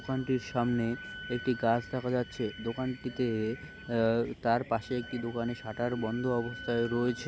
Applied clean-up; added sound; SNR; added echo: none; Wind instrument, woodwind instrument + Bird vocalization, bird call, bird song; 15 dB; none.